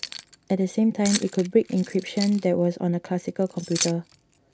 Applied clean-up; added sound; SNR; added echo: none; Keys jangling; 12 dB; none.